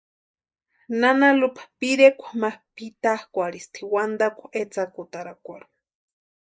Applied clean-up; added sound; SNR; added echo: neural mask model Resemble Enhance denoiser.